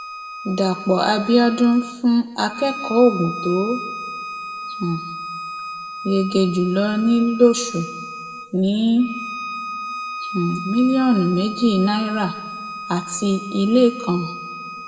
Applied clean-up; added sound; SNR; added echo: none; Bowed string instrument; 11 dB; reverberation time 1.2 s.